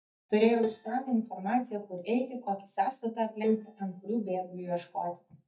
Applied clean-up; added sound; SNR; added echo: neural mask model DeepFilterNet 3.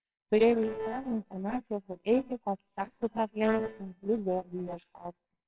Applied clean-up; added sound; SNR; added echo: neural separator model SepFormer WHAMR!.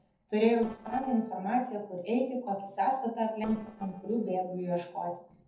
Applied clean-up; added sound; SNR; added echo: neural separator model SepFormer DNS4.